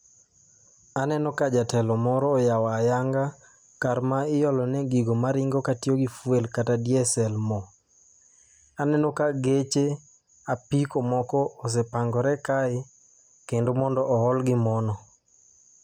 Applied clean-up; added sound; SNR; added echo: none; none; none; none.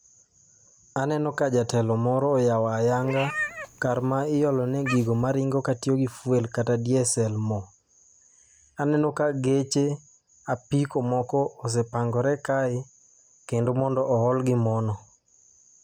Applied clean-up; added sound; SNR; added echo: none; Meow; 11 dB; none.